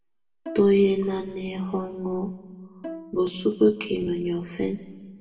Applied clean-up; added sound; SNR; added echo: none; Bowed string instrument; 18 dB; reverberation time 1.4 s.